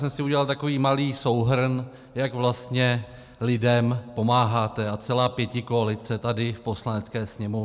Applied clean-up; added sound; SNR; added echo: none; none; none; none.